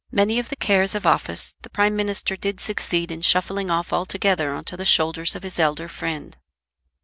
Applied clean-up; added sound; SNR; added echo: none; none; none; none.